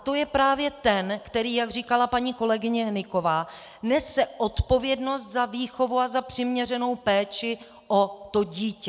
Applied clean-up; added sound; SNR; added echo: none; none; none; none.